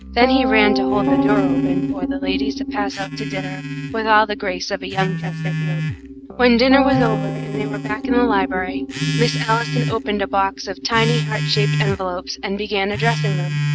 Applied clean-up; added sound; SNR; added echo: neural mask model RNNoise.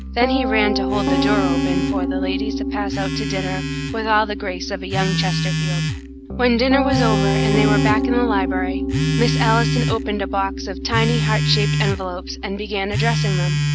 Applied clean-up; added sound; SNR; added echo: none; Telephone + Piano; -3 dB; none.